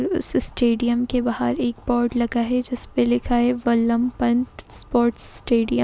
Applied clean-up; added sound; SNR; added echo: none; none; none; none.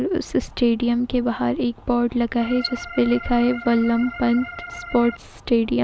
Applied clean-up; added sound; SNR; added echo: none; Organ; 14 dB; none.